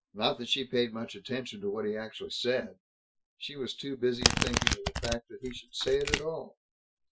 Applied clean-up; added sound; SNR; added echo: classical method Wiener filter.